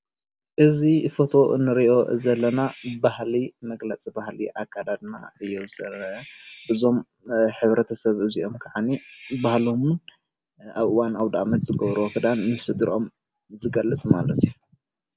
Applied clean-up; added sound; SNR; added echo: none; none; none; none.